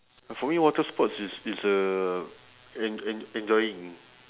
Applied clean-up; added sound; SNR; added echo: none; none; none; none.